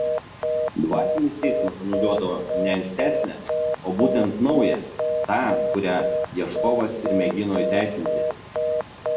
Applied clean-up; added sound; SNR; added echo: none; Telephone; 0 dB; reverberation time 0.7 s.